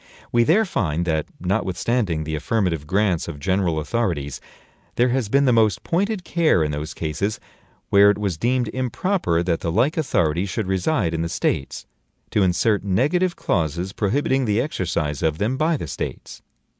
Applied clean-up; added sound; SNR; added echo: none; none; none; none.